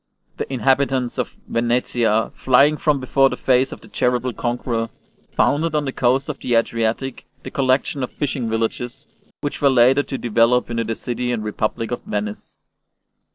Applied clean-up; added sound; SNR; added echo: neural separator model SepFormer DNS4.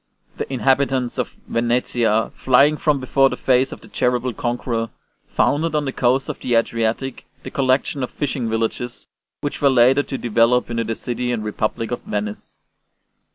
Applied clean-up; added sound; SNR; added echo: none; none; none; none.